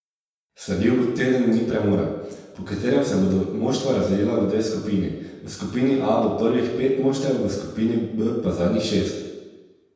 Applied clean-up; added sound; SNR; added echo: none; none; none; reverberation time 1.1 s.